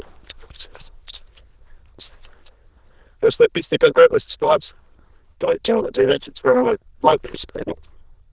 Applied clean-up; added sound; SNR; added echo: neural diffusion model UNIVERSE++.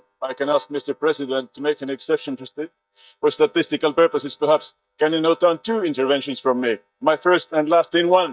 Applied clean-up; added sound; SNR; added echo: neural mask model DeepFilterNet 3.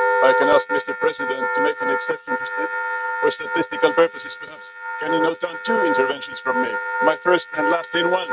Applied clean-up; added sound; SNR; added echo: neural mask model RNNoise.